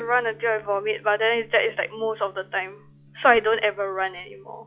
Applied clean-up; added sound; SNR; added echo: classical method log-MMSE.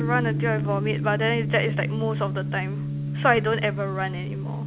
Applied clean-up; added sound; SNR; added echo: none; Gong; 1 dB; none.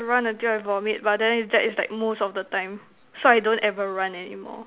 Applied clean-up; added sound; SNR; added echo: none; none; none; none.